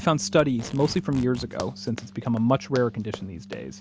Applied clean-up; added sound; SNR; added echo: none; Run + Packing tape, duct tape; 16 dB; none.